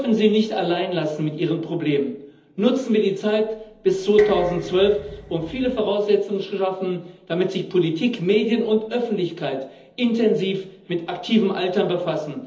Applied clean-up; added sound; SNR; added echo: none; Dishes, pots, and pans; 15 dB; reverberation time 1.2 s.